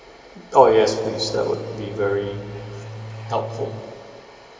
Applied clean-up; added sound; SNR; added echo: none; Engine / Domestic sounds, home sounds; 13 dB; reverberation time 2.6 s.